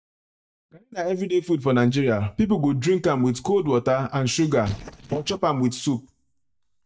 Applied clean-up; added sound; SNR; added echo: neural mask model DeepFilterNet 3.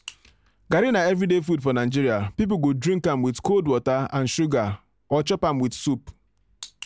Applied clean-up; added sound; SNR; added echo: none; none; none; none.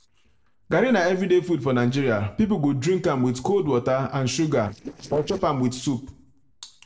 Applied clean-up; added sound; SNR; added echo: neural separator model SepFormer DNS4.